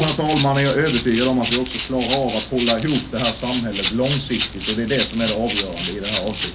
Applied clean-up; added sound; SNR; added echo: none; Rattle (instrument); 5 dB; reverberation time 0.3 s.